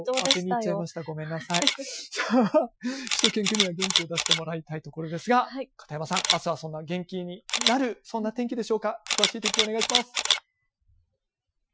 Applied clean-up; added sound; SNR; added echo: classical method Wiener filter.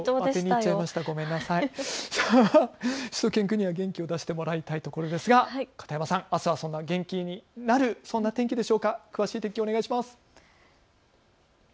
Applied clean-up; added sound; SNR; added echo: none; none; none; none.